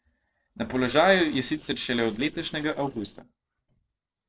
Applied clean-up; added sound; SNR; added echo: neural separator model SepFormer DNS4.